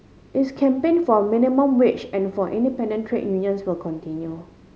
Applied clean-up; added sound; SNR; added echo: none; none; none; none.